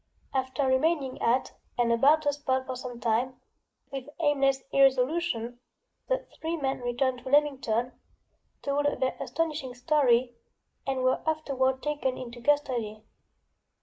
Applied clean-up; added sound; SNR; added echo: neural mask model Resemble Enhance denoiser.